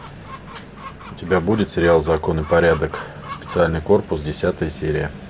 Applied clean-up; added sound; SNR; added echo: none; Chicken, rooster; 18 dB; none.